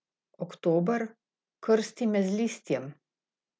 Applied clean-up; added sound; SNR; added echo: none; none; none; none.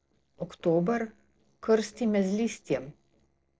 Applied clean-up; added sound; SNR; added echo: neural separator model SepFormer DNS4.